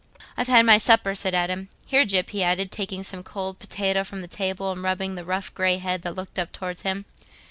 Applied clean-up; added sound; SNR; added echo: none; none; none; none.